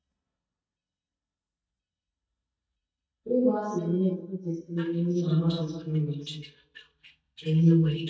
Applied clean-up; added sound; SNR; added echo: neural mask model DeepFilterNet 3.